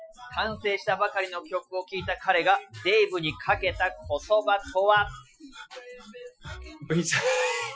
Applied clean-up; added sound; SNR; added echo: classical method Wiener filter.